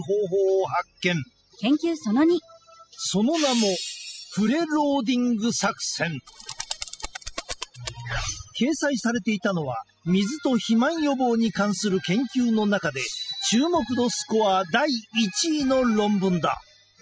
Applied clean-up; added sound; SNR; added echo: classical method spectral subtraction.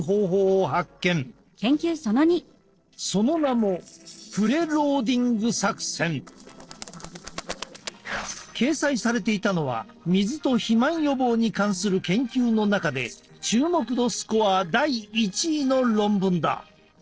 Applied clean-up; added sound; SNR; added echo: neural separator model SepFormer DNS4.